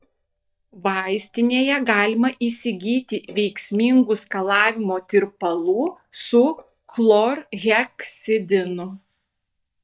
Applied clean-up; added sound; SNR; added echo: neural mask model DeepFilterNet 3.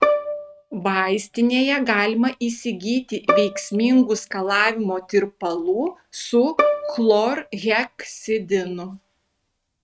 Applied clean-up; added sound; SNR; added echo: neural mask model RNNoise.